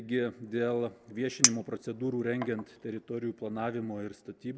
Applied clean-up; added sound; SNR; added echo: none; Chink, clink; 1 dB; none.